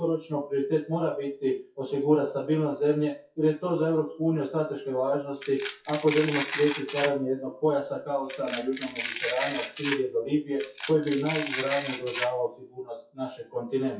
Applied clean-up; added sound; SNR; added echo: classical method WPE with log-MMSE.